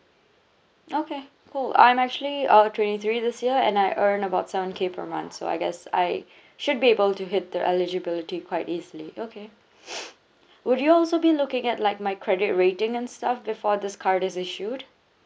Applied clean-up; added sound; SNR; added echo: none; none; none; none.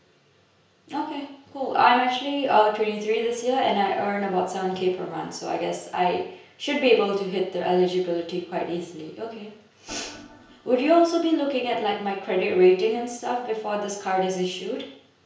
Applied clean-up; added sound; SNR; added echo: none; Organ; 19 dB; reverberation time 0.5 s.